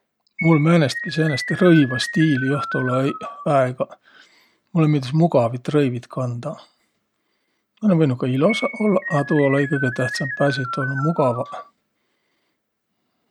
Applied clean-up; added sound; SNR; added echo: none; Keyboard (musical); 9 dB; none.